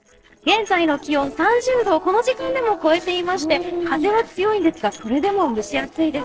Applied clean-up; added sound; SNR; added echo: neural separator model SepFormer DNS4.